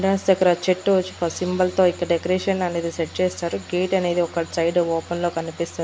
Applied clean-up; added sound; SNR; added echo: none; none; none; none.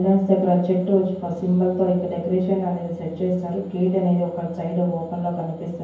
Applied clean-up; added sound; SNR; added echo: none; none; none; reverberation time 0.9 s.